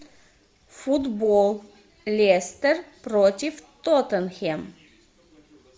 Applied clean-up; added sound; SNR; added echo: none; none; none; none.